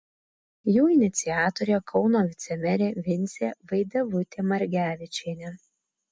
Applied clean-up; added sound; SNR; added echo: none; none; none; none.